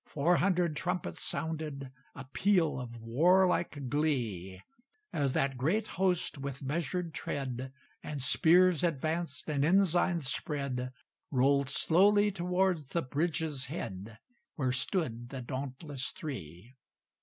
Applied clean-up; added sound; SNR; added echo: none; none; none; none.